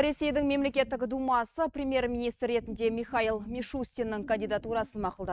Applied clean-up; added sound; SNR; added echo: neural mask model RNNoise.